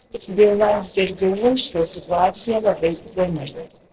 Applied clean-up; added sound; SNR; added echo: neural separator model SepFormer DNS4.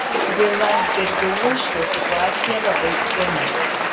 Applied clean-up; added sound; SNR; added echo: none; Applause / Cheering; -3 dB; reverberation time 0.2 s.